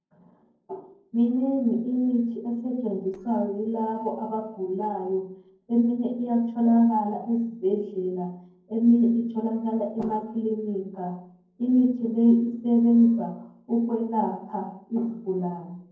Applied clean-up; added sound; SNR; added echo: neural separator model SepFormer DNS4.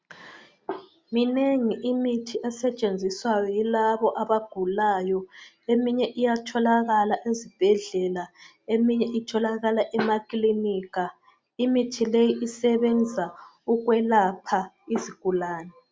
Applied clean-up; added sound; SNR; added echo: none; none; none; none.